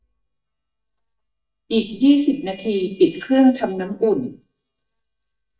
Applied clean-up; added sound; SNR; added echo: neural mask model DeepFilterNet 3.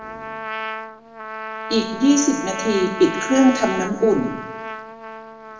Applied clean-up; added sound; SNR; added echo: none; Trumpet; 9 dB; reverberation time 0.8 s.